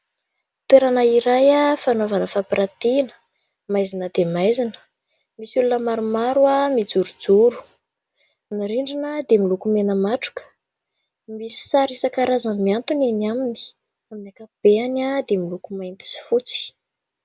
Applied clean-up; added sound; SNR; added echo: none; none; none; none.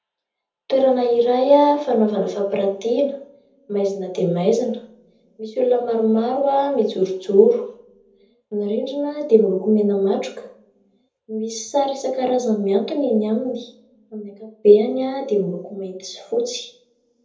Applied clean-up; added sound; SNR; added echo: none; none; none; reverberation time 0.6 s.